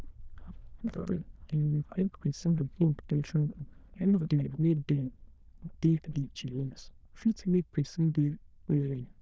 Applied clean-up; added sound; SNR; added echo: neural diffusion model UNIVERSE++.